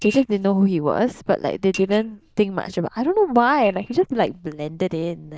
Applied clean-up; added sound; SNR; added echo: neural diffusion model UNIVERSE++.